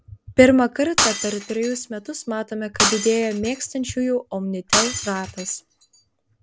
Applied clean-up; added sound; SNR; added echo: none; Shatter; 4 dB; none.